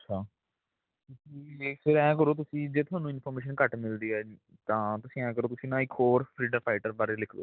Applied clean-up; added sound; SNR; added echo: none; none; none; none.